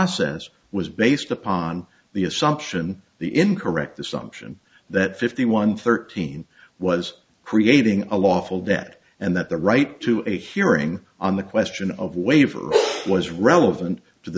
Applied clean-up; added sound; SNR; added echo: none; none; none; none.